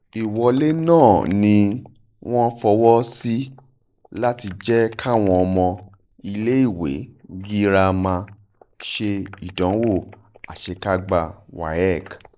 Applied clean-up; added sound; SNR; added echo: neural mask model Resemble Enhance denoiser.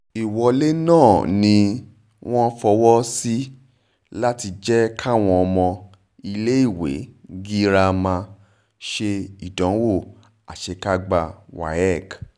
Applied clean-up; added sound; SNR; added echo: none; none; none; none.